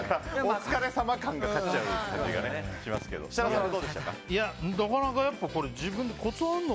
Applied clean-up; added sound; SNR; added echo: none; none; none; none.